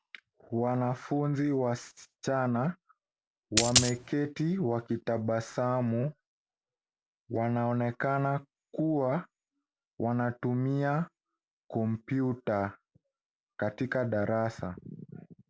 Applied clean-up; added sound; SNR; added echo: none; Coin (dropping); -5 dB; none.